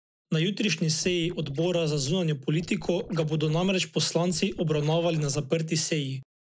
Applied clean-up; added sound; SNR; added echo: neural mask model Resemble Enhance denoiser.